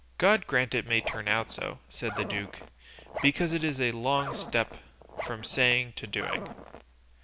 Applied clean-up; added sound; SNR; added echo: none; Zipper (clothing); 11 dB; none.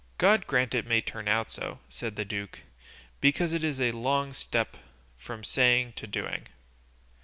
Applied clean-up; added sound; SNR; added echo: none; none; none; none.